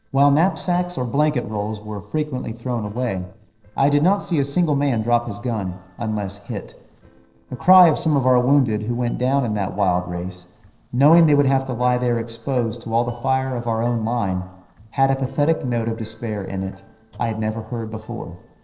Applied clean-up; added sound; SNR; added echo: neural separator model SepFormer DNS4.